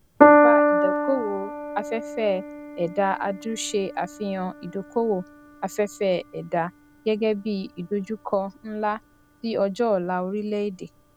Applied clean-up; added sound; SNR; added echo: none; Piano; -1 dB; none.